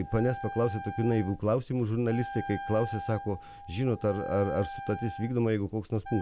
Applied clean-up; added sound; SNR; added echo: none; Wind instrument, woodwind instrument; 12 dB; none.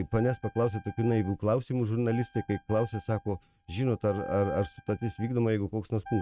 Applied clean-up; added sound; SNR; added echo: neural mask model RNNoise.